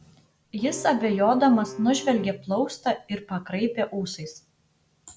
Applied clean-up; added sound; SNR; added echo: none; Bowed string instrument; 16 dB; none.